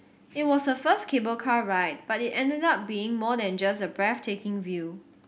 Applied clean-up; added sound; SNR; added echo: none; none; none; none.